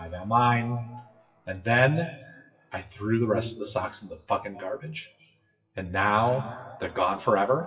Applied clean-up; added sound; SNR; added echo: classical method WPE with log-MMSE.